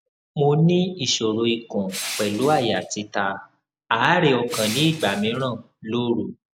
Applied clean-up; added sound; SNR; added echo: none; Crushing; 13 dB; none.